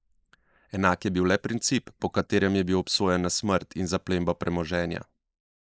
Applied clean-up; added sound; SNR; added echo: neural mask model Resemble Enhance denoiser.